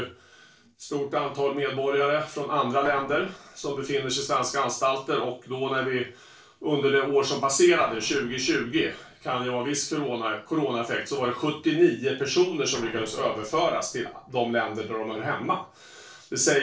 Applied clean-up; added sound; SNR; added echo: neural separator model SepFormer DNS4.